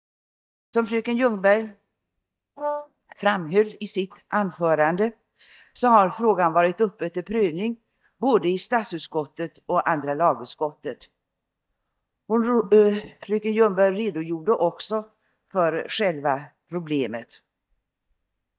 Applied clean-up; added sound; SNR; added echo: neural mask model DeepFilterNet 3.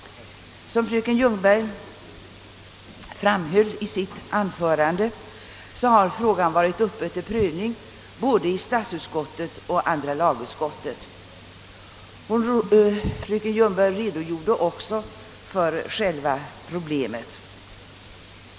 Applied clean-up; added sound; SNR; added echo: none; none; none; none.